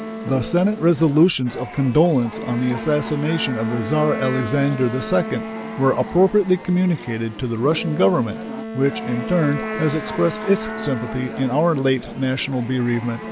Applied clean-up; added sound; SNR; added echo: none; Wind instrument, woodwind instrument + Chatter / Chirp, tweet / Livestock, farm animals, working animals; 10 dB; none.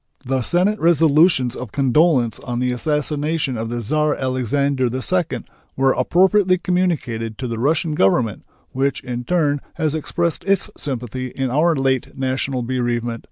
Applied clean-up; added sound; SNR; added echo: none; none; none; none.